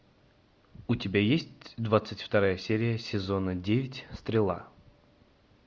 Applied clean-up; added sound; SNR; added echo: none; none; none; none.